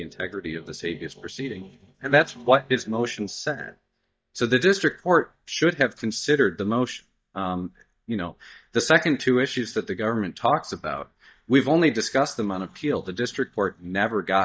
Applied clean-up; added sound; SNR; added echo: neural mask model DeepFilterNet 3.